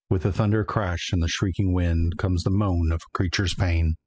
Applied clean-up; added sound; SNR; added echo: classical method spectral subtraction.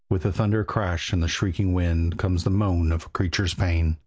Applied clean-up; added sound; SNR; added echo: none; none; none; none.